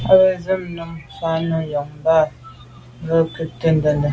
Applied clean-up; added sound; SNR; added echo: none; none; none; none.